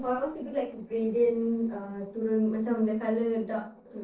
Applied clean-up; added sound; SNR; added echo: neural separator model SepFormer DNS4.